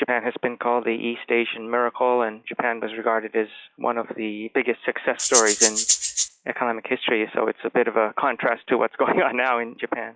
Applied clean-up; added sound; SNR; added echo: classical method log-MMSE.